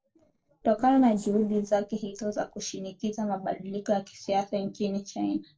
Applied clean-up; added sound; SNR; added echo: neural separator model SepFormer DNS4.